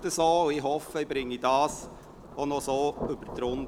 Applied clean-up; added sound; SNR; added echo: none; Rain / Thunderstorm; 14 dB; none.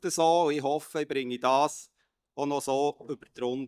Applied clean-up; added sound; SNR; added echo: neural mask model DeepFilterNet 3.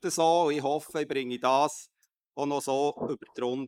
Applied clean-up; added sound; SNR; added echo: neural mask model Resemble Enhance denoiser.